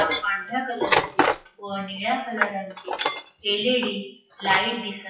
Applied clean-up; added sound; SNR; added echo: classical method WPE with log-MMSE.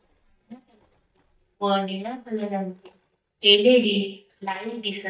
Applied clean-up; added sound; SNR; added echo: neural mask model DeepFilterNet 3.